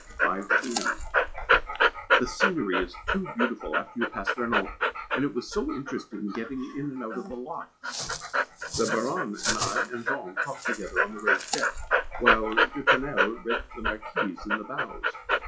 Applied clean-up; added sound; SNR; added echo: classical method log-MMSE.